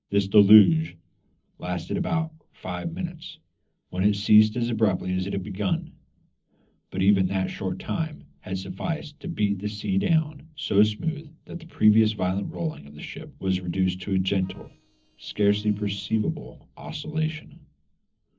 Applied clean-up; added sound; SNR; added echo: neural separator model SepFormer DNS4.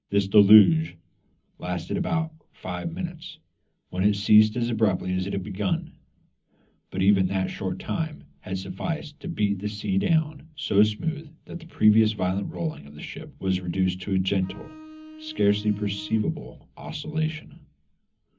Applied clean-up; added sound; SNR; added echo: none; Bowed string instrument; 18 dB; reverberation time 0.4 s.